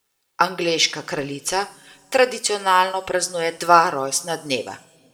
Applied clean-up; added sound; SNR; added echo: none; none; none; reverberation time 1.6 s.